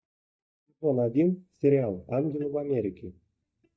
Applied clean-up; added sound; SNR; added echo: neural mask model DeepFilterNet 3.